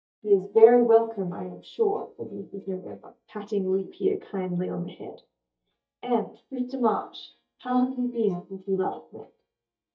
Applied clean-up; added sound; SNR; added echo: neural mask model DeepFilterNet 3.